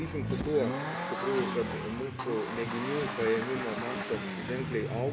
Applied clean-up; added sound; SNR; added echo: none; Accelerating, revving, vroom; 2 dB; reverberation time 0.8 s.